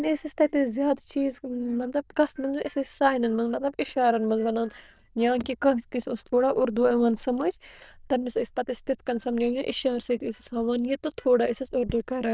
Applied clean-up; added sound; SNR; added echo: neural diffusion model UNIVERSE++.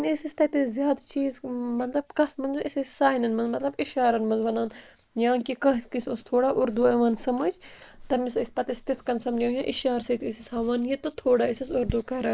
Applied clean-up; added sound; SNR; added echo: neural mask model Resemble Enhance denoiser.